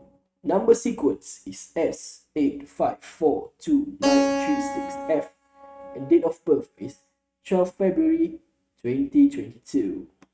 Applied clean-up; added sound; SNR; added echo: neural mask model RNNoise.